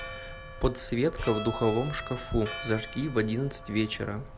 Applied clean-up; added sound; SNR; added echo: none; Bowed string instrument + Church bell; 13 dB; none.